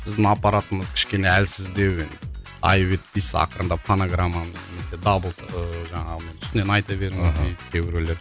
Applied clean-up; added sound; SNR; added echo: none; none; none; none.